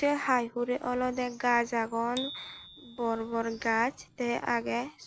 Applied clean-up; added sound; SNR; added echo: none; Bicycle bell; 17 dB; none.